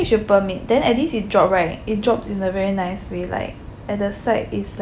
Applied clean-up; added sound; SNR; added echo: none; none; none; none.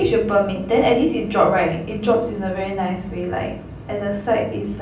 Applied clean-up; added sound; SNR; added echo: none; none; none; reverberation time 0.6 s.